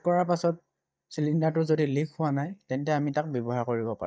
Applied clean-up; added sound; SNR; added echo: neural mask model DeepFilterNet 3.